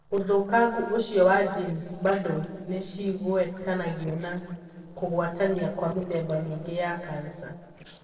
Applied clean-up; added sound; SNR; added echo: neural separator model SepFormer DNS4.